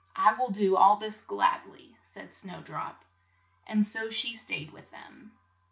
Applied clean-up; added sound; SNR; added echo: none; none; none; none.